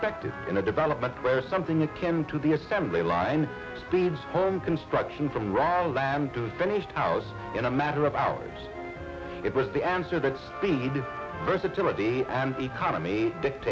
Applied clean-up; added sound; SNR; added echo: none; none; none; none.